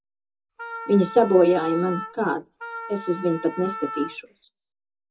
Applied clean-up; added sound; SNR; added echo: none; Wind instrument, woodwind instrument; 11 dB; reverberation time 0.2 s.